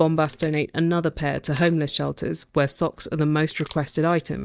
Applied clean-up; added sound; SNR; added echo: neural mask model DeepFilterNet 3.